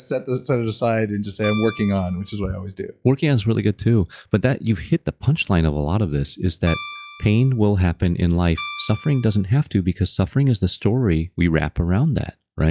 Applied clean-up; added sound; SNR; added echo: classical method log-MMSE.